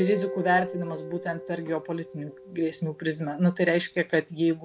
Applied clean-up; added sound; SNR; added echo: none; Guitar; 12 dB; none.